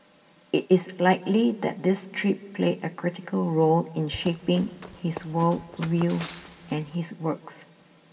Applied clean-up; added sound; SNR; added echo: none; Run; 14 dB; reverberation time 1.2 s.